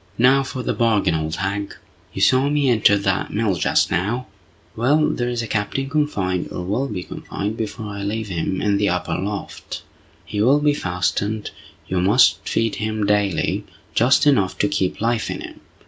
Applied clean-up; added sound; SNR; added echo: none; none; none; none.